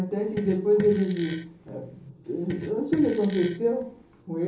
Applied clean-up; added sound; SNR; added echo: none; Fart; 13 dB; reverberation time 1.2 s.